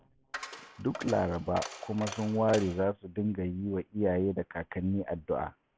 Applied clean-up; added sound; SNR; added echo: none; Coin (dropping); 12 dB; none.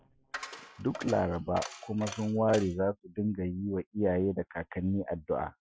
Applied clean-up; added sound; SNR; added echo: classical method Wiener filter.